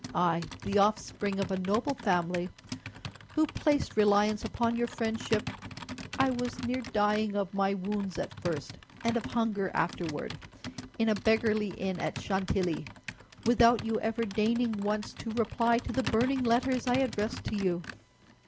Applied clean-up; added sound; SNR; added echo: none; Computer keyboard; 13 dB; none.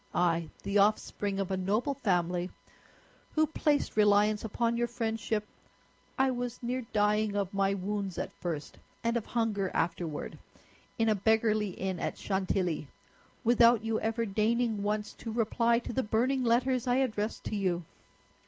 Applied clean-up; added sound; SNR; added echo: none; none; none; none.